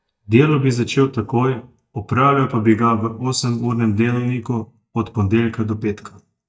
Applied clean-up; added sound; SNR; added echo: neural mask model DeepFilterNet 3.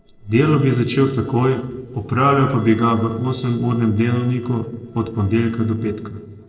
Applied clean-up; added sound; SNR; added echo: neural separator model SepFormer DNS4.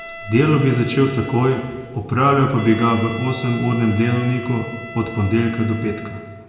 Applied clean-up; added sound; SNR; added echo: none; Wind instrument, woodwind instrument; 15 dB; reverberation time 1.6 s.